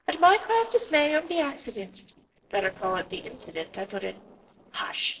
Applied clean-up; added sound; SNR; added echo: neural separator model SepFormer DNS4.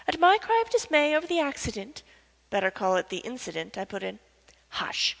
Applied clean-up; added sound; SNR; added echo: none; none; none; none.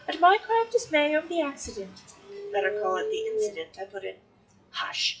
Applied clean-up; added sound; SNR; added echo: classical method WPE with log-MMSE.